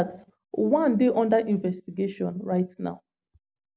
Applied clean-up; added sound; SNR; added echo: none; none; none; none.